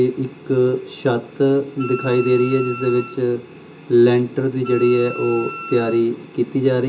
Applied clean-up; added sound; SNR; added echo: none; Wind instrument, woodwind instrument; 15 dB; reverberation time 0.2 s.